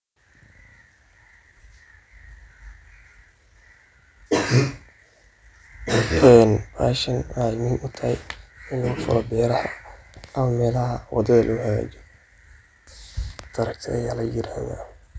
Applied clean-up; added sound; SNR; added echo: none; none; none; none.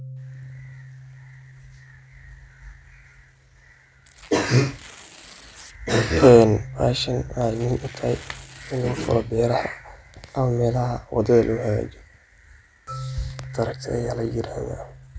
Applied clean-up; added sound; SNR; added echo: none; Tearing + Marimba, xylophone; 17 dB; none.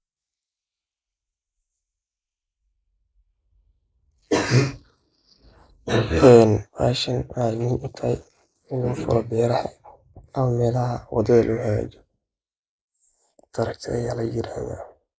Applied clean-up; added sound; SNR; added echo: neural mask model Resemble Enhance denoiser.